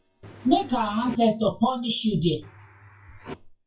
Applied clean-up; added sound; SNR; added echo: classical method WPE with log-MMSE.